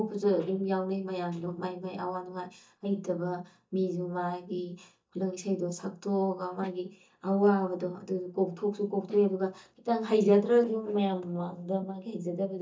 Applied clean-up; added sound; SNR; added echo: neural mask model DeepFilterNet 3.